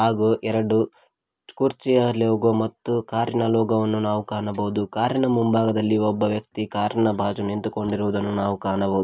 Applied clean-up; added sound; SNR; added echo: none; none; none; none.